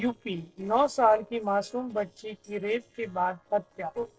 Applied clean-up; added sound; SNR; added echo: neural separator model SepFormer DNS4.